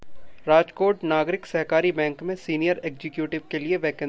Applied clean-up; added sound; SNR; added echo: none; none; none; none.